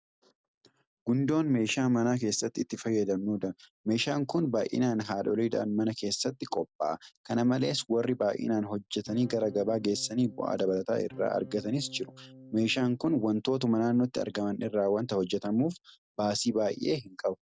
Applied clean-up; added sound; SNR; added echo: none; Electric guitar / Strum; 18 dB; none.